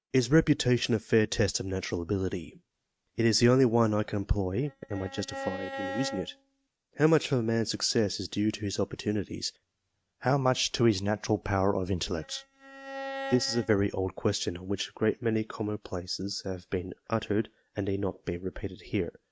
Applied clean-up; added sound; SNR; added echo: neural mask model RNNoise.